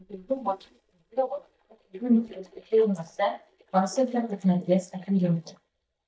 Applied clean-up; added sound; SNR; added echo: neural mask model DeepFilterNet 3.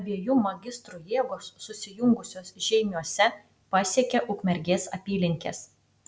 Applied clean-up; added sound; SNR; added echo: none; none; none; none.